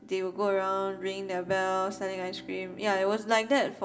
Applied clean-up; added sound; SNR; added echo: none; Bowed string instrument; 20 dB; reverberation time 0.5 s.